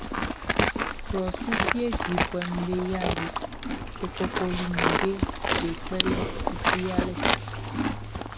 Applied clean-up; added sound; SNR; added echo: none; Livestock, farm animals, working animals; -5 dB; none.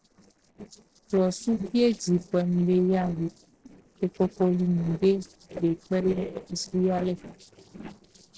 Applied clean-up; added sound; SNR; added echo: neural separator model SepFormer DNS4.